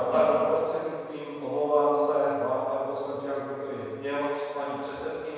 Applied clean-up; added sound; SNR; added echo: none; none; none; reverberation time 1.9 s.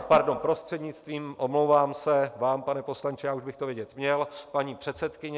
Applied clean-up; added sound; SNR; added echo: none; none; none; none.